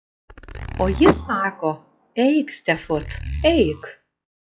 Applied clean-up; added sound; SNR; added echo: classical method log-MMSE.